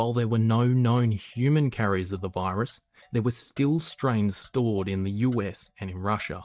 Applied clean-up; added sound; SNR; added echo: neural mask model DeepFilterNet 3.